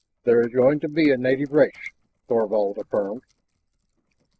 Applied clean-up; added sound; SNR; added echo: neural separator model SepFormer DNS4.